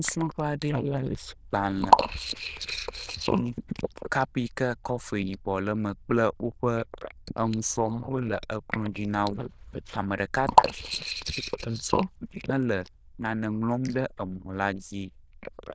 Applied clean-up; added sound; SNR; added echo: neural diffusion model UNIVERSE++.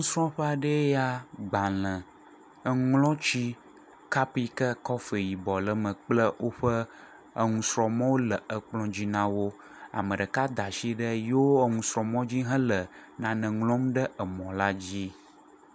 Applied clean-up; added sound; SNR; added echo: none; none; none; none.